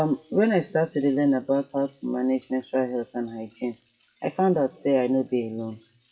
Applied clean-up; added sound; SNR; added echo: classical method WPE with log-MMSE.